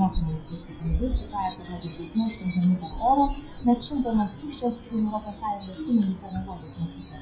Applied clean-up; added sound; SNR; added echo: classical method WPE with log-MMSE.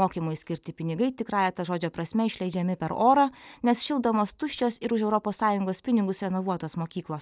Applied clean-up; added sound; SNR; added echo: none; none; none; none.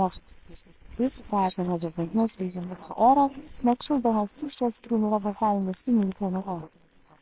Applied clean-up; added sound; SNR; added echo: neural separator model SepFormer WHAMR!.